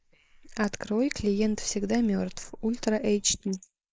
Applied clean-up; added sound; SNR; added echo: neural mask model Resemble Enhance denoiser.